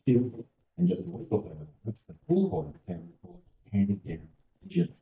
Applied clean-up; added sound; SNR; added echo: neural mask model DeepFilterNet 3.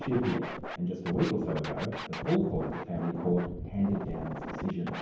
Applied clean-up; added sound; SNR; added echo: none; Scratching (performance technique); 7 dB; reverberation time 0.9 s.